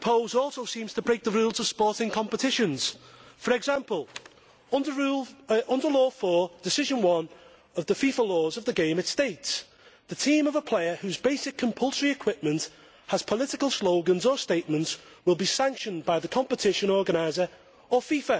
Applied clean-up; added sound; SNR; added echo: none; none; none; none.